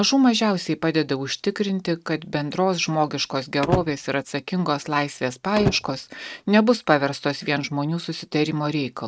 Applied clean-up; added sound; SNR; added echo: neural mask model RNNoise.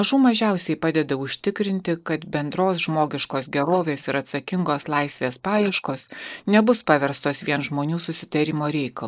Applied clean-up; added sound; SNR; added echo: neural mask model Resemble Enhance denoiser.